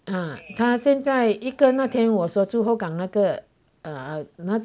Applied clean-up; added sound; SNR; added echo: none; none; none; none.